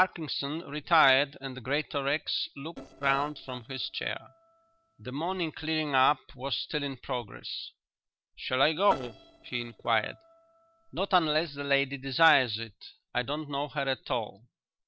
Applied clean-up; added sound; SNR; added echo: neural separator model SepFormer DNS4.